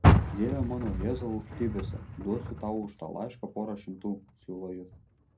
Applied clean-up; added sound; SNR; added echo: none; Car; -5 dB; reverberation time 0.2 s.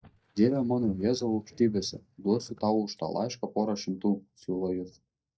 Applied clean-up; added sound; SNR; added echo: neural mask model DeepFilterNet 3.